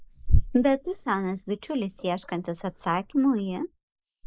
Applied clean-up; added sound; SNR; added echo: neural mask model Resemble Enhance denoiser.